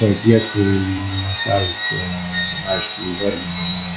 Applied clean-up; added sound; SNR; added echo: classical method log-MMSE.